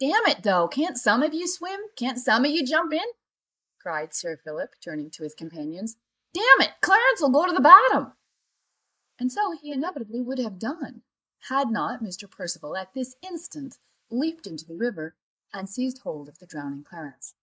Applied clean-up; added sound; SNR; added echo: neural mask model Resemble Enhance denoiser.